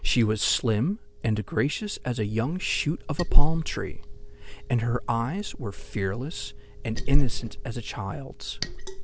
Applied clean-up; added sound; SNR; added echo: none; Liquid; -4 dB; none.